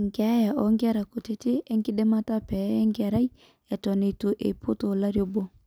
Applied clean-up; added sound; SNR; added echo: none; none; none; none.